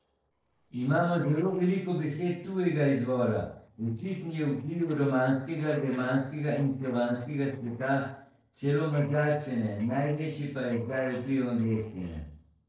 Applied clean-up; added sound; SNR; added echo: neural separator model SepFormer DNS4.